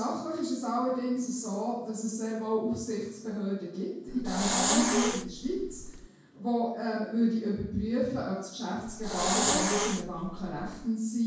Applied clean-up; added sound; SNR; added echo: none; Hiss; 0 dB; reverberation time 0.6 s.